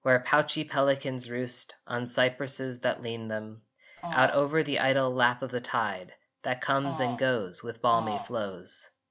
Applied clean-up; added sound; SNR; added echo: none; Fart; 8 dB; none.